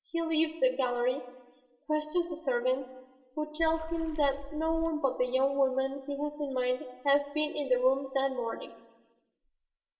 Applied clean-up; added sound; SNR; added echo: none; Water / Splash, splatter; 8 dB; reverberation time 1.0 s.